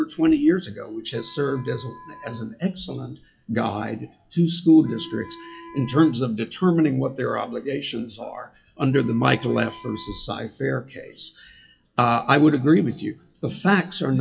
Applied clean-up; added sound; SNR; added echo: classical method WPE with log-MMSE.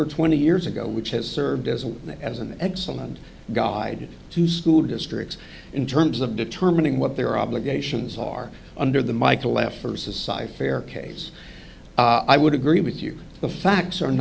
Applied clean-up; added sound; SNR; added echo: none; none; none; none.